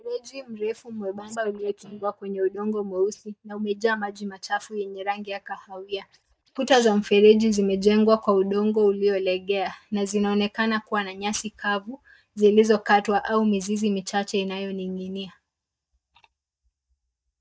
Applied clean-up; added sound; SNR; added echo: neural mask model DeepFilterNet 3.